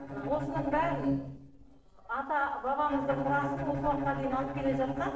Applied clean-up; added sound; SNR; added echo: neural separator model SepFormer DNS4.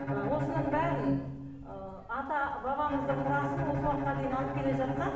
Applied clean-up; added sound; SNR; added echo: none; Bowed string instrument; 1 dB; reverberation time 0.9 s.